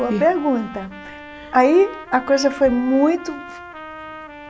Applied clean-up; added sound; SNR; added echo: none; Trumpet; 16 dB; none.